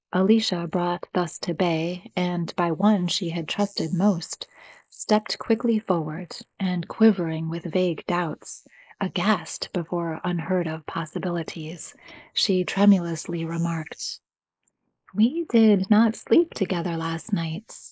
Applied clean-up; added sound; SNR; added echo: neural mask model Resemble Enhance denoiser.